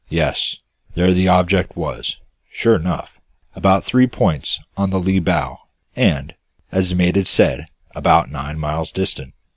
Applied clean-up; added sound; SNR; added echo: none; none; none; none.